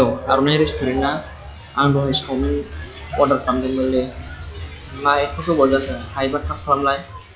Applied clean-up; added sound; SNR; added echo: classical method log-MMSE.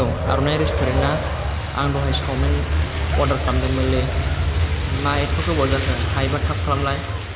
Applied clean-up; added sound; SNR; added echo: none; Truck; -3 dB; none.